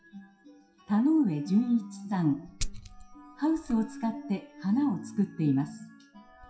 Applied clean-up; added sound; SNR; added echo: classical method WPE with log-MMSE.